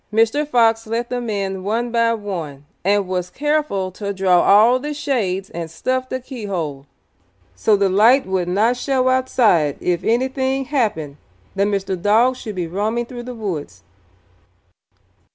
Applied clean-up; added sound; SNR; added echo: none; none; none; none.